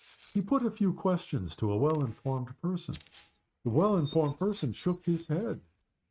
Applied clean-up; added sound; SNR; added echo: neural mask model RNNoise.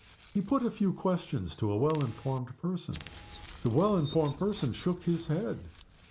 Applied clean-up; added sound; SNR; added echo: none; Chirp, tweet; 11 dB; none.